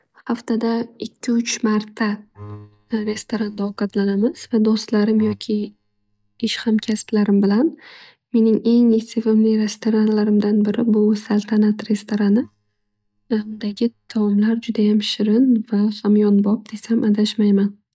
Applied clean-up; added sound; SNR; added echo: neural mask model DeepFilterNet 3.